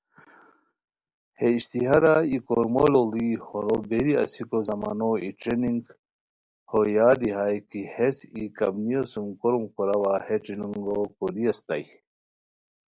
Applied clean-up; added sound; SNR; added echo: none; none; none; none.